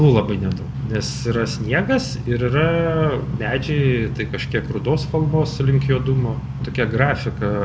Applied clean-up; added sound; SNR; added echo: none; none; none; none.